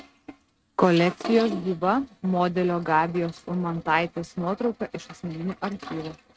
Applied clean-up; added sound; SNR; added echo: neural mask model RNNoise.